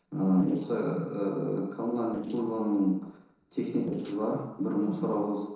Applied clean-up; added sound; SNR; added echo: neural separator model SepFormer DNS4.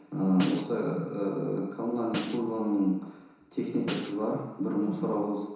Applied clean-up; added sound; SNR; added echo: none; Snare drum; 14 dB; reverberation time 1.0 s.